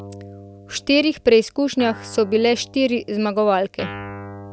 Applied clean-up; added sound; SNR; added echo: none; Guitar; 18 dB; none.